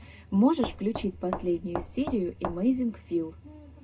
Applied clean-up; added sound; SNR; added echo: none; Knock; 9 dB; reverberation time 0.2 s.